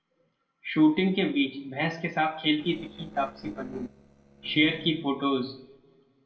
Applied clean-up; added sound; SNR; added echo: neural separator model SepFormer DNS4.